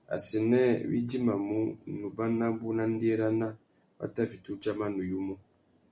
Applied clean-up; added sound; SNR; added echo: none; none; none; none.